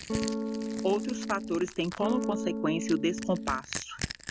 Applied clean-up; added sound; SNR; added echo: none; Crushing + Electric guitar / Strum; 2 dB; none.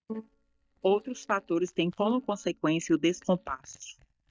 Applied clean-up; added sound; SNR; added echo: neural mask model DeepFilterNet 3.